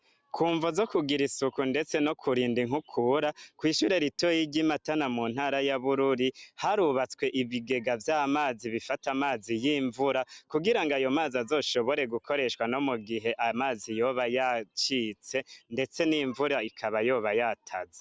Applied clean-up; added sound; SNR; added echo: none; none; none; none.